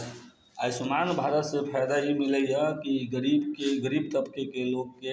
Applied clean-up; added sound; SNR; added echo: none; none; none; none.